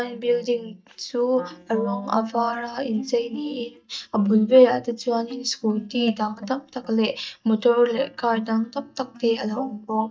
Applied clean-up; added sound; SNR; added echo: neural mask model DeepFilterNet 3.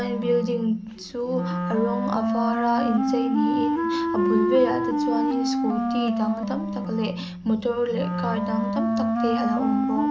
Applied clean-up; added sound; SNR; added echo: none; Wind instrument, woodwind instrument; -2 dB; none.